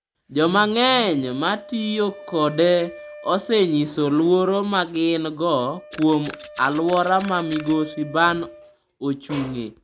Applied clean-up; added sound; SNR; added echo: none; Wind instrument, woodwind instrument + Camera; 19 dB; none.